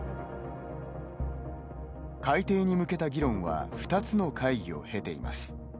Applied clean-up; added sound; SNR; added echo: none; none; none; none.